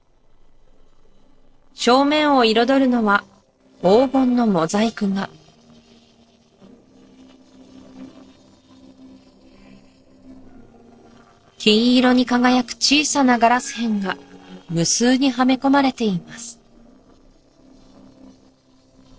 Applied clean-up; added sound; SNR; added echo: neural separator model SepFormer DNS4.